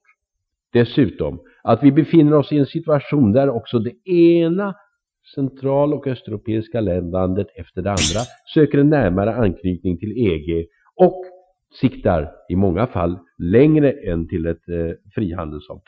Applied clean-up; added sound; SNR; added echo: classical method Wiener filter.